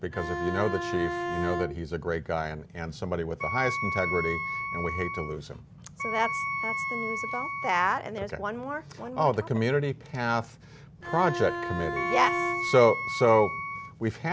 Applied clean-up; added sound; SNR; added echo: none; Wind instrument, woodwind instrument + Bowed string instrument; 3 dB; none.